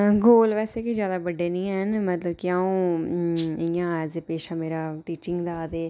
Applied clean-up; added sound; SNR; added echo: none; Rattle (instrument); 11 dB; none.